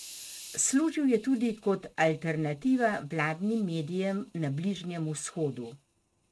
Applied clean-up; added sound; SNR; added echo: neural mask model RNNoise.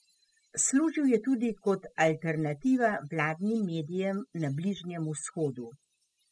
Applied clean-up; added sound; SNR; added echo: classical method spectral subtraction.